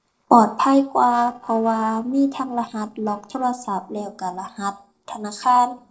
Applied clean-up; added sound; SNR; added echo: neural separator model SepFormer DNS4.